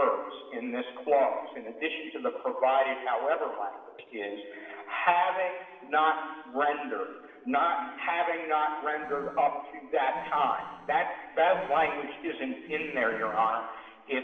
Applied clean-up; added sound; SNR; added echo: neural separator model SepFormer DNS4.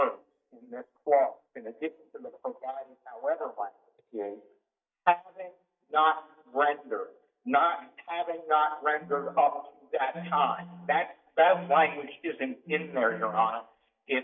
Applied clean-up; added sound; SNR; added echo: neural mask model DeepFilterNet 3.